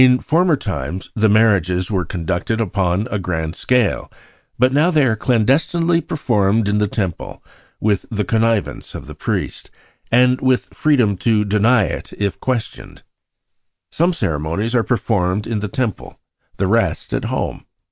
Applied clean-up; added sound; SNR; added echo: none; none; none; none.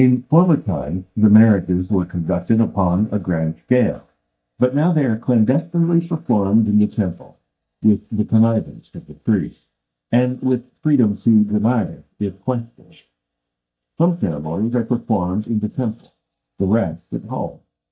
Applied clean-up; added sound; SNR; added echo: neural mask model DeepFilterNet 3.